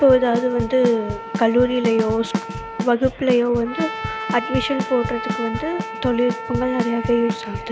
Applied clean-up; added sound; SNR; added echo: none; Trumpet + Bass drum / Snare drum / Drum kit; 7 dB; none.